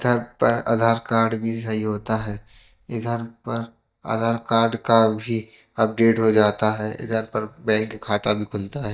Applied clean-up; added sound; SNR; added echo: neural mask model DeepFilterNet 3.